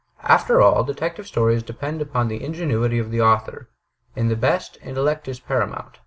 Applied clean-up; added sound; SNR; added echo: none; none; none; none.